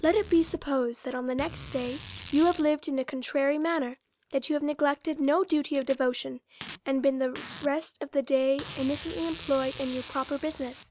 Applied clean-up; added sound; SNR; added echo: none; Packing tape, duct tape; 14 dB; none.